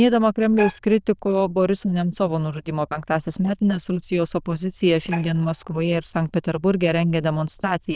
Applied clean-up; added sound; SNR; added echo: neural diffusion model UNIVERSE++.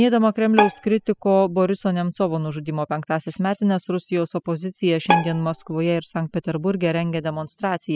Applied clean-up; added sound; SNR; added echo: classical method spectral subtraction.